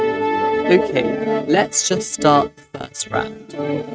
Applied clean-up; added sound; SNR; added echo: neural mask model RNNoise.